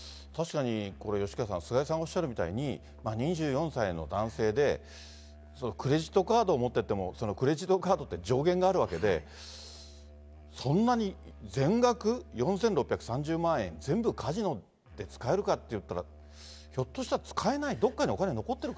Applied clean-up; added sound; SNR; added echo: none; Musical instrument; 20 dB; none.